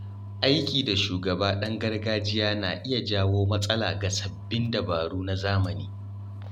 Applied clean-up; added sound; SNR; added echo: none; Engine; 13 dB; none.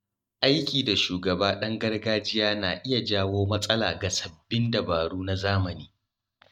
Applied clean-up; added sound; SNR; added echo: neural mask model DeepFilterNet 3.